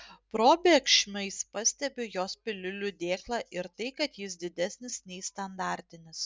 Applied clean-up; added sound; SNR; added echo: none; none; none; none.